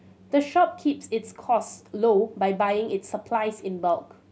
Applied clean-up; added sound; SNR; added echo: none; none; none; none.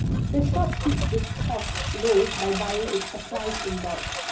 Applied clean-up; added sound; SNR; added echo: none; Engine; 0 dB; reverberation time 0.5 s.